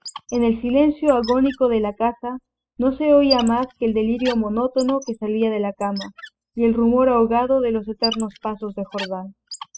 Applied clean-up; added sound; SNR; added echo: classical method spectral subtraction.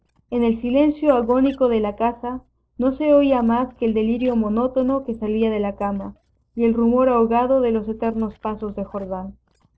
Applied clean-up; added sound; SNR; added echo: neural separator model SepFormer DNS4.